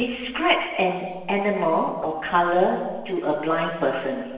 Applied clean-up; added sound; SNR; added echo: neural separator model SepFormer DNS4.